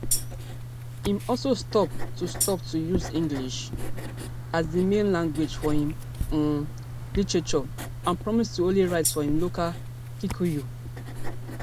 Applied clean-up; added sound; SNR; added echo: none; Tambourine + Writing; 4 dB; none.